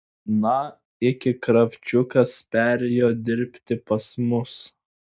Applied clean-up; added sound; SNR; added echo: none; none; none; none.